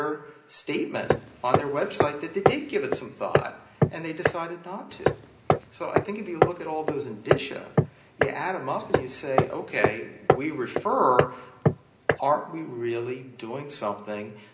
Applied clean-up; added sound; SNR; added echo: none; Hammer; -4 dB; reverberation time 0.5 s.